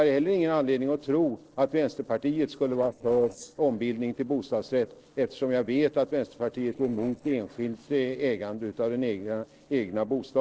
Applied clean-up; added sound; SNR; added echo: neural separator model SepFormer DNS4.